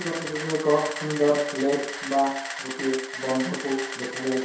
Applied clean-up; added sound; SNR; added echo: none; Camera; 8 dB; reverberation time 0.7 s.